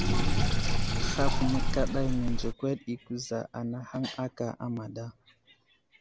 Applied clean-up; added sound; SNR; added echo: none; Sink (filling or washing); -5 dB; none.